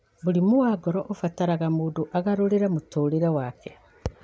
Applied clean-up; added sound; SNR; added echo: none; none; none; none.